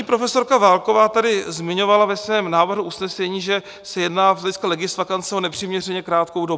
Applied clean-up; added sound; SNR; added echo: none; none; none; none.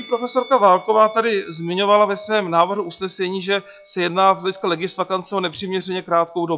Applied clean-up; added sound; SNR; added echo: classical method log-MMSE.